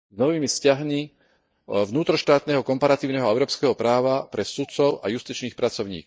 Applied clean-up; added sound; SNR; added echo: neural mask model DeepFilterNet 3.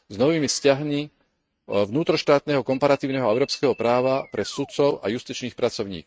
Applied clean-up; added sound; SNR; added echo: neural mask model RNNoise.